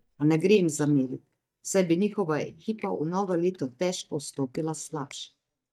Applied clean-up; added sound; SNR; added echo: neural mask model DeepFilterNet 3.